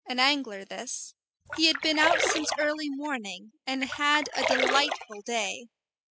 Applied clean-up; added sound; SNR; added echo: classical method spectral subtraction.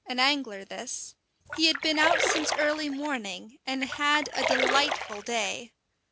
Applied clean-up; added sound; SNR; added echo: none; Splash, splatter; 2 dB; none.